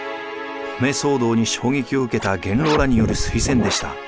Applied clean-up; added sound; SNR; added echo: none; Scratching (performance technique); 4 dB; none.